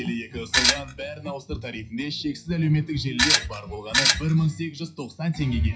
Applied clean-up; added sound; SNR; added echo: classical method WPE with log-MMSE.